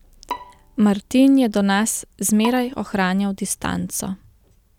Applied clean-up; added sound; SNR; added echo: none; Bowed string instrument; 18 dB; none.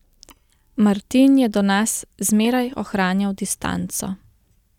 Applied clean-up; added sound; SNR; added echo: neural mask model DeepFilterNet 3.